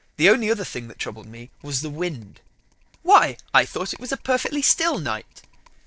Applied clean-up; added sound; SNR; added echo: neural separator model SepFormer DNS4.